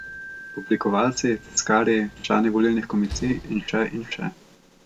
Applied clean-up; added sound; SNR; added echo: none; Wind chime + Slam; 17 dB; none.